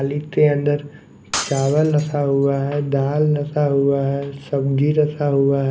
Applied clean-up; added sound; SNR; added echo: none; Shatter; 13 dB; none.